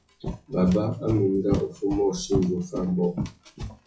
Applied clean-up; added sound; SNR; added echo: classical method WPE with log-MMSE.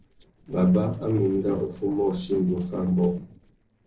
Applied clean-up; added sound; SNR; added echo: neural separator model SepFormer DNS4.